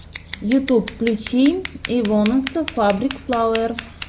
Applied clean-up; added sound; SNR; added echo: none; Scissors; 11 dB; none.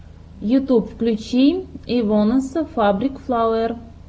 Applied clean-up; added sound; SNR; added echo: none; none; none; none.